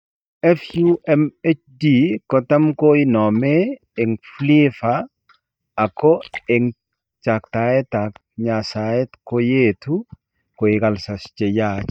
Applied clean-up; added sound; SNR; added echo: neural mask model DeepFilterNet 3.